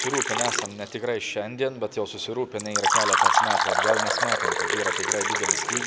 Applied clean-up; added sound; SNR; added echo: none; Fill (with liquid); -5 dB; none.